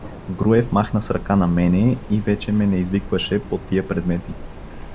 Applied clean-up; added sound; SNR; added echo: none; Train; 13 dB; none.